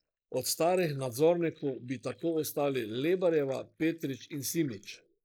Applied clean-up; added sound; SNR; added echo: neural mask model Resemble Enhance denoiser.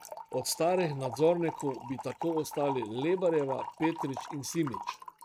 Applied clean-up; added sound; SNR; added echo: neural mask model RNNoise.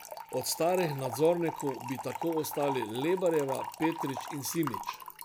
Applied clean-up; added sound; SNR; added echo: none; Fill (with liquid) / Trickle, dribble; 8 dB; none.